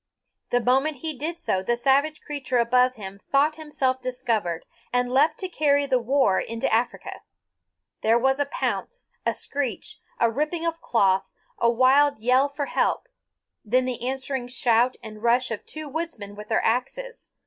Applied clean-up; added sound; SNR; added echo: none; none; none; none.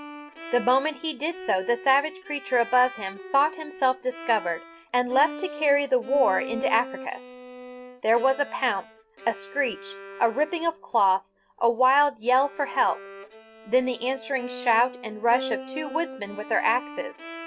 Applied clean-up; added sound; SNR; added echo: none; Bowed string instrument; 14 dB; none.